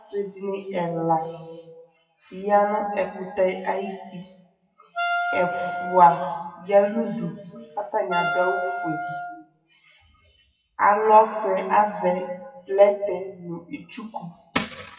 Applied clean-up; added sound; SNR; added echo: classical method WPE with log-MMSE.